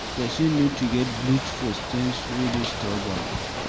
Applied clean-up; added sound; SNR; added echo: none; Ocean / Boat, Water vehicle; 4 dB; none.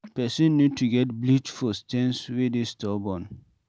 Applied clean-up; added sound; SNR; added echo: none; none; none; none.